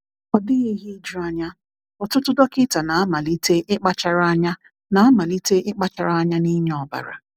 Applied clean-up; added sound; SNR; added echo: none; none; none; none.